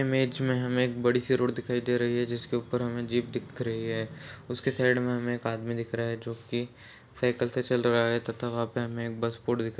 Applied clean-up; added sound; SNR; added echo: none; none; none; none.